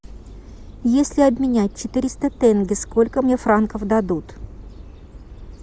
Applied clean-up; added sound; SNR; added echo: none; none; none; none.